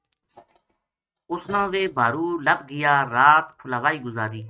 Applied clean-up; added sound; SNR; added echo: neural mask model RNNoise.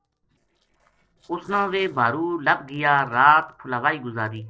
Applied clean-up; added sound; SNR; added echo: neural separator model SepFormer DNS4.